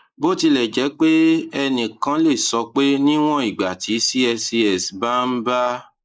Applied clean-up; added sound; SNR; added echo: neural mask model Resemble Enhance denoiser.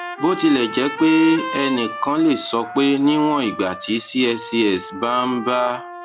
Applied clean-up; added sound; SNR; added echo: none; Trumpet; 12 dB; none.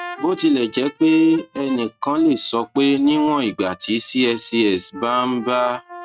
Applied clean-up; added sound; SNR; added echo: neural mask model RNNoise.